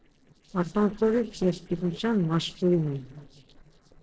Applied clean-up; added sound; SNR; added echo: neural separator model SepFormer DNS4.